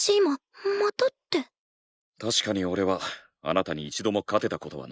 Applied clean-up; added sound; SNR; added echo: neural mask model Resemble Enhance denoiser.